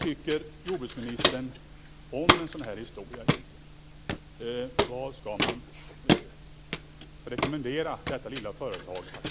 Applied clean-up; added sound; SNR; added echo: none; Walk, footsteps; -5 dB; none.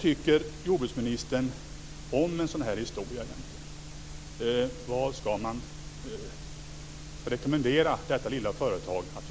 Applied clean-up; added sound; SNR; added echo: none; none; none; none.